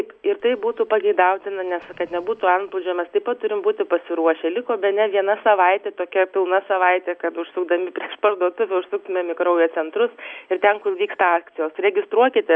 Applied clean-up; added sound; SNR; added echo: none; none; none; none.